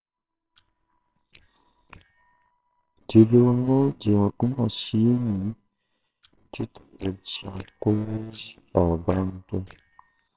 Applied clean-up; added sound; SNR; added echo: neural separator model SepFormer WHAMR!.